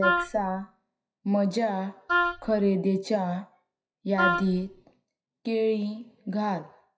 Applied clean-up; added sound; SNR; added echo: classical method WPE with log-MMSE.